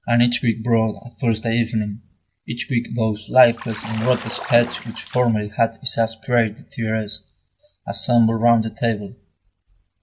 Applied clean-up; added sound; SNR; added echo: none; Bathtub (filling or washing) / Splash, splatter; 13 dB; none.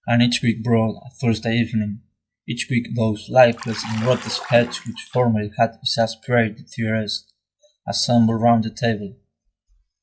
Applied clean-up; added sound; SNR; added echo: classical method log-MMSE.